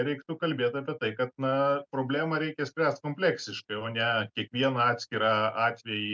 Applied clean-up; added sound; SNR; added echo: none; none; none; none.